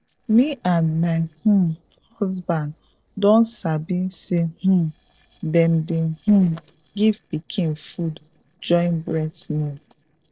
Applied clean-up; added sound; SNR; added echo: neural separator model SepFormer DNS4.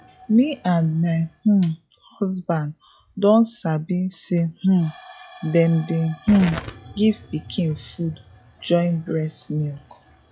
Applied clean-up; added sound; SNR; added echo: classical method log-MMSE.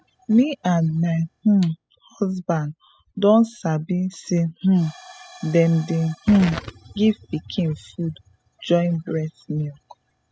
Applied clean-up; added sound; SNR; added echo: classical method spectral subtraction.